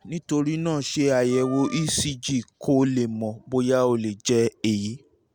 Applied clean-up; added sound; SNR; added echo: none; Wind instrument, woodwind instrument; 20 dB; none.